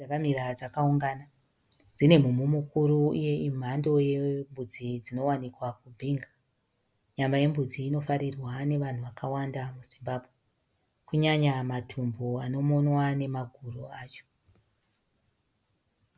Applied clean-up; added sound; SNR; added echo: none; none; none; none.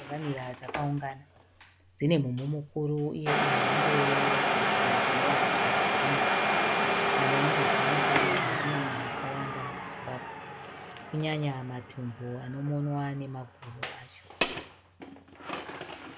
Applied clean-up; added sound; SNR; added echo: none; Domestic sounds, home sounds; -5 dB; none.